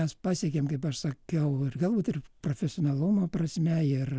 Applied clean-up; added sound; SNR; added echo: none; none; none; none.